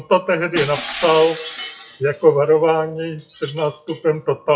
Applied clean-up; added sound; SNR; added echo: classical method WPE with log-MMSE.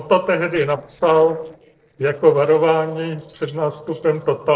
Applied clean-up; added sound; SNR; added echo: neural separator model SepFormer DNS4.